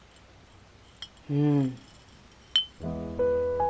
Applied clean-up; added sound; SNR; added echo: none; Chink, clink; 9 dB; none.